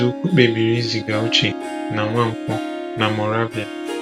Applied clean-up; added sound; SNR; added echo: none; Harp; 8 dB; none.